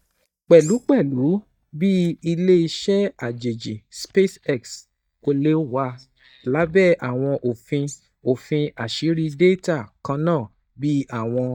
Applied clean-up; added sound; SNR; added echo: neural mask model DeepFilterNet 3.